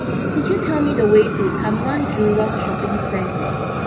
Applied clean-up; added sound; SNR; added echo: none; Fire; 2 dB; reverberation time 1.7 s.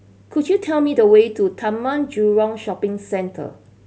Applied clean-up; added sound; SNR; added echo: none; none; none; none.